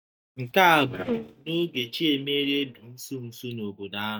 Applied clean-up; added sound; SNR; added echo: neural mask model DeepFilterNet 3.